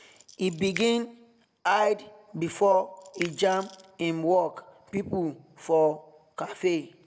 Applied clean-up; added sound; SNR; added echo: none; Finger snapping + Rattle; 19 dB; none.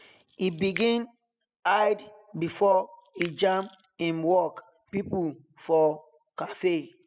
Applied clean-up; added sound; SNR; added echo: classical method spectral subtraction.